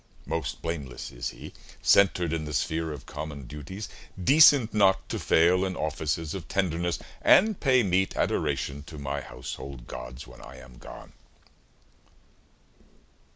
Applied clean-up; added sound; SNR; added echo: none; none; none; none.